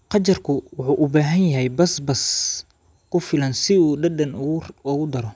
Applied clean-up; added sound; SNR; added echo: none; none; none; none.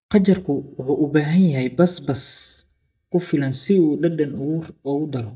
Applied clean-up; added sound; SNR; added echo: neural mask model DeepFilterNet 3.